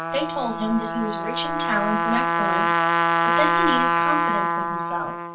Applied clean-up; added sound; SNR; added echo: none; Trumpet; -5 dB; reverberation time 0.2 s.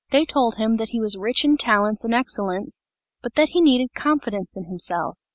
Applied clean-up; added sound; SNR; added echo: none; none; none; none.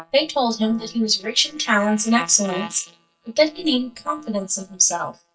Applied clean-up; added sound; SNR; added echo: neural mask model DeepFilterNet 3.